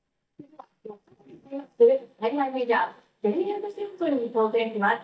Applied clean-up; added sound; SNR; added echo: neural mask model DeepFilterNet 3.